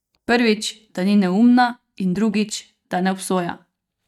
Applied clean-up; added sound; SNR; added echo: neural mask model DeepFilterNet 3.